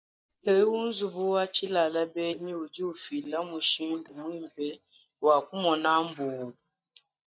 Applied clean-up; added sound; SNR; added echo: neural mask model DeepFilterNet 3.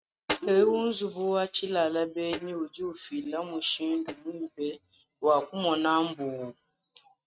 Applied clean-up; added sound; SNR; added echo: neural mask model RNNoise.